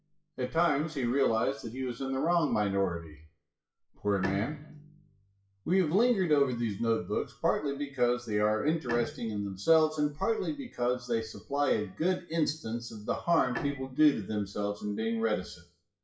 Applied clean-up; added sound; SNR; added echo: classical method WPE with log-MMSE.